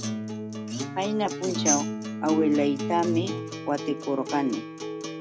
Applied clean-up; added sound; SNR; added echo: none; Acoustic guitar + Tambourine; 4 dB; none.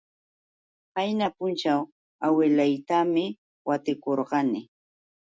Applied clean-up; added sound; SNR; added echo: none; none; none; none.